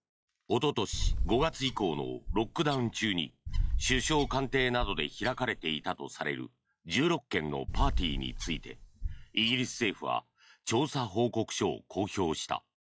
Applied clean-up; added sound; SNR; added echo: classical method log-MMSE.